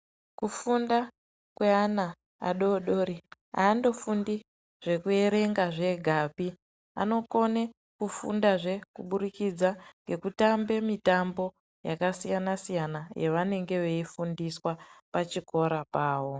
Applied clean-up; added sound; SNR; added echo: none; none; none; none.